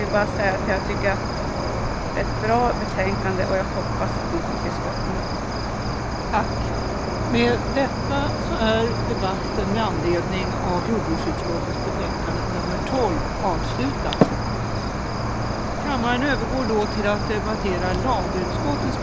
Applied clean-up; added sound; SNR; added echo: none; Cricket; -1 dB; none.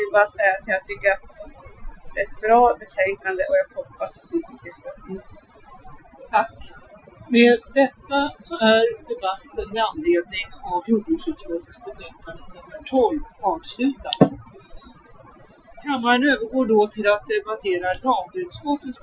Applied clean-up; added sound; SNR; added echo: classical method Wiener filter.